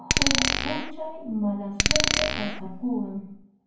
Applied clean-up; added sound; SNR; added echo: none; Glass; -4 dB; reverberation time 0.9 s.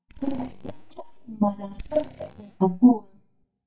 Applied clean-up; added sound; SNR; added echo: neural mask model DeepFilterNet 3.